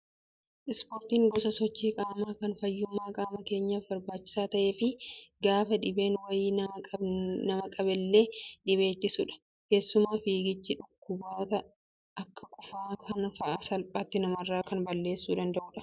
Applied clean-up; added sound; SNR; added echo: none; none; none; none.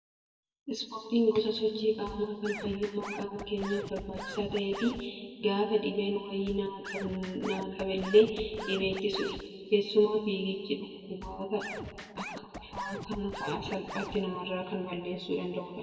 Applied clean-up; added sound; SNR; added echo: none; Scratching (performance technique); 10 dB; reverberation time 2.1 s.